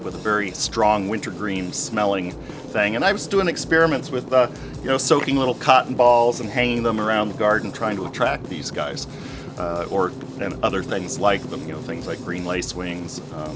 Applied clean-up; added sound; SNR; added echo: none; Drum kit; 19 dB; none.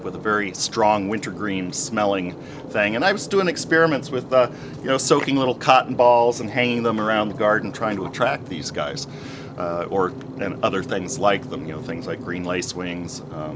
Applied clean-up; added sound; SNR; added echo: none; none; none; none.